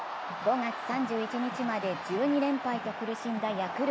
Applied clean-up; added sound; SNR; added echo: none; none; none; none.